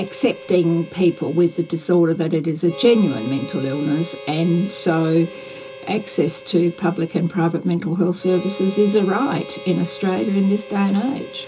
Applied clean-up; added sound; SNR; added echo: none; Harmonica; 17 dB; reverberation time 0.2 s.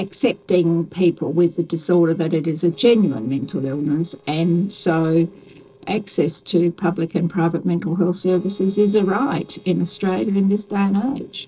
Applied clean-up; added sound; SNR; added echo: neural separator model SepFormer DNS4.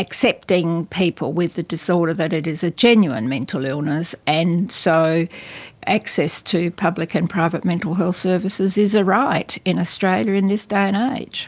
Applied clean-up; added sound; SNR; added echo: none; none; none; none.